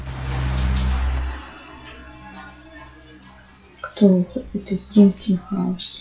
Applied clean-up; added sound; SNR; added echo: classical method log-MMSE.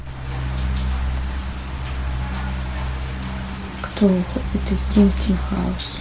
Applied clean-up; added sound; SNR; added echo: none; Writing; 20 dB; none.